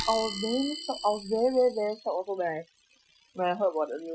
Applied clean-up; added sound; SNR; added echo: classical method Wiener filter.